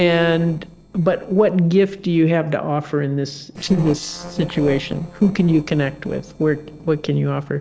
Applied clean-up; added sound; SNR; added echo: neural separator model SepFormer DNS4.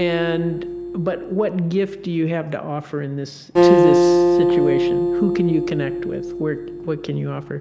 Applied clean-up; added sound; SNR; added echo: none; Acoustic guitar; -3 dB; none.